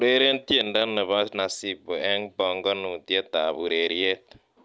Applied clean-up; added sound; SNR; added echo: none; none; none; none.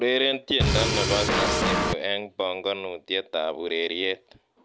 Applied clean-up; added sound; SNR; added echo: none; Drum kit; -4 dB; none.